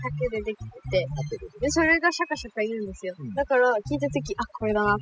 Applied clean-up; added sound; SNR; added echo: classical method spectral subtraction.